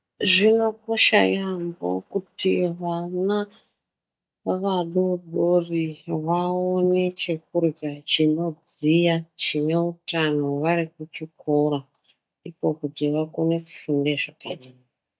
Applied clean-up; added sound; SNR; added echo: neural mask model DeepFilterNet 3.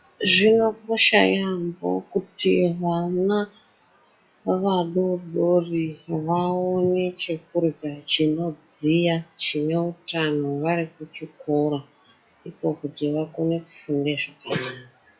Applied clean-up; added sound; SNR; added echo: classical method WPE with log-MMSE.